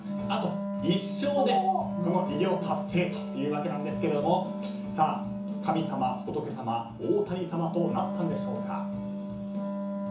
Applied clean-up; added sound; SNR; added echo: none; Wind instrument, woodwind instrument; 4 dB; reverberation time 0.7 s.